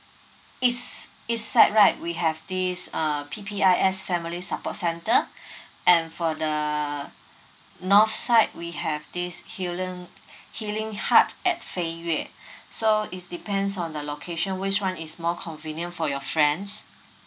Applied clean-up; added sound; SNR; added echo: none; none; none; none.